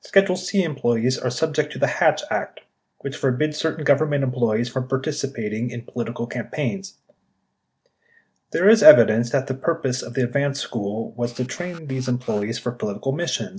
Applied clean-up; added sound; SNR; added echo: neural separator model SepFormer DNS4.